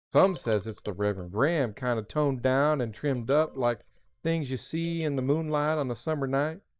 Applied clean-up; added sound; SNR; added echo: neural mask model DeepFilterNet 3.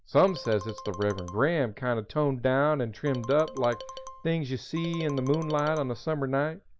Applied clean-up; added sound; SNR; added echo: none; Marimba, xylophone; 16 dB; none.